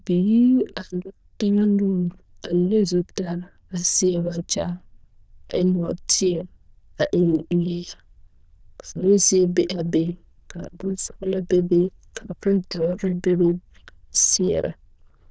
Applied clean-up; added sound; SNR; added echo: neural diffusion model UNIVERSE++.